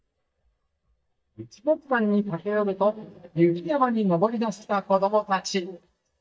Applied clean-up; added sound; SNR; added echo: neural mask model DeepFilterNet 3.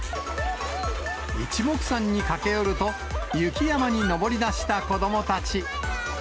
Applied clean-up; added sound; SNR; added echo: none; none; none; none.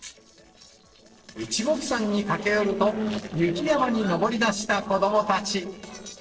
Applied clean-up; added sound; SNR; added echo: neural separator model SepFormer DNS4.